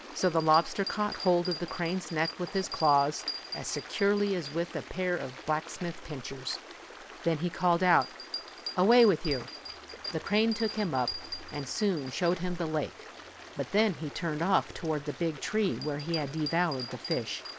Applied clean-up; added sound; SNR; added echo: none; Stream + Bell; 12 dB; none.